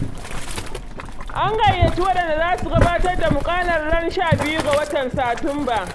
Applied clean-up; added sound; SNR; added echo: none; Boiling; 2 dB; none.